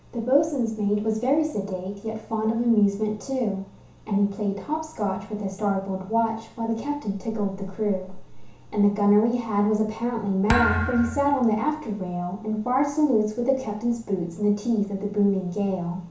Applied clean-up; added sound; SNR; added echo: none; Thump, thud; 4 dB; reverberation time 0.8 s.